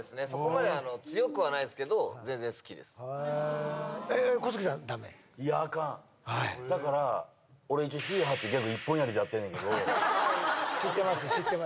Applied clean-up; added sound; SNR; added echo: none; none; none; none.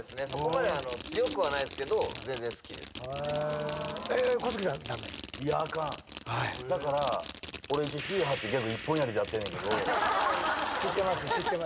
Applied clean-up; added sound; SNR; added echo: none; Fireworks; 12 dB; none.